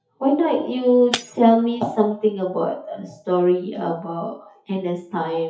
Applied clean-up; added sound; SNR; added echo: classical method WPE with log-MMSE.